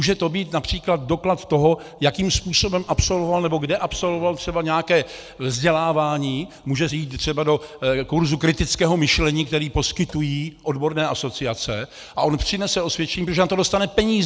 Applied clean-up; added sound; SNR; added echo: neural separator model SepFormer DNS4.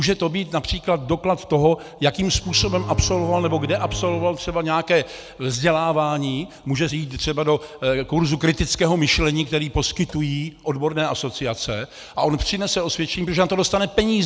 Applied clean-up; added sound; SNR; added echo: none; Bowed string instrument; 9 dB; none.